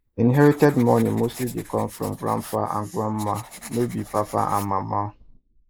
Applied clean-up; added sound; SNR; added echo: neural mask model Resemble Enhance denoiser.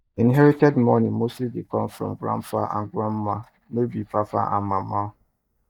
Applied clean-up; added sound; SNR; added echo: neural mask model DeepFilterNet 3.